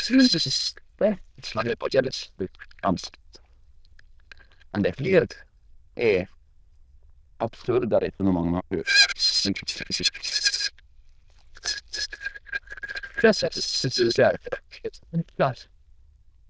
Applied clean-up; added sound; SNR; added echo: neural diffusion model UNIVERSE++.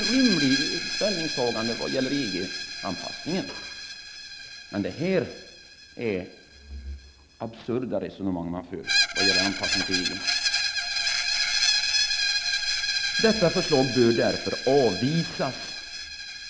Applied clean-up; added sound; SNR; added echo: none; Screech; 1 dB; none.